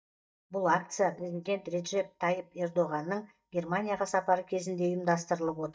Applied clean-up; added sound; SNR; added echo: neural mask model DeepFilterNet 3.